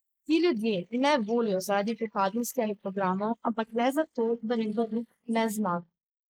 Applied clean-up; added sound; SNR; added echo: neural mask model Resemble Enhance denoiser.